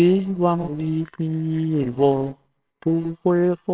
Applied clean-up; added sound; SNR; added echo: neural separator model SepFormer WHAMR!.